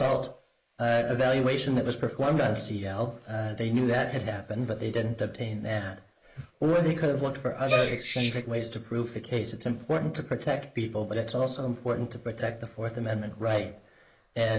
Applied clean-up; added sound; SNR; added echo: neural mask model Resemble Enhance denoiser.